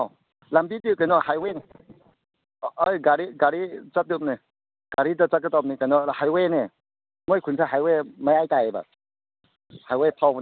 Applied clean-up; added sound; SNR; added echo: none; none; none; none.